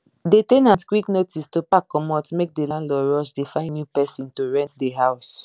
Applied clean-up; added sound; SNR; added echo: none; none; none; none.